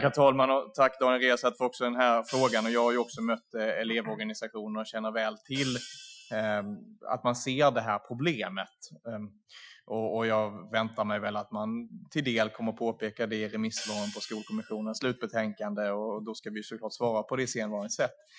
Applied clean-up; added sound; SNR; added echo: classical method Wiener filter.